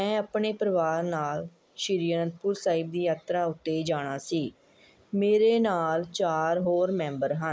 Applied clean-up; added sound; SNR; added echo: neural mask model Resemble Enhance denoiser.